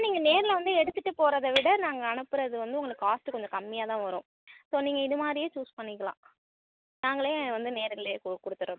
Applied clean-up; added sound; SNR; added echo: none; none; none; none.